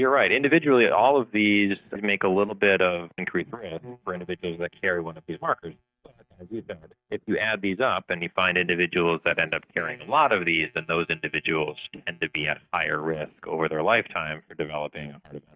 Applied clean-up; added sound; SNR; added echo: neural mask model DeepFilterNet 3.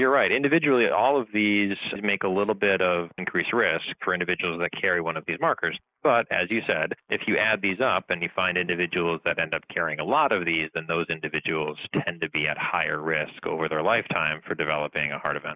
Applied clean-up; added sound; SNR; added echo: neural mask model Resemble Enhance denoiser.